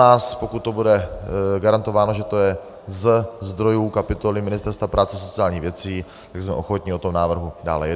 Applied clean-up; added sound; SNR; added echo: none; none; none; none.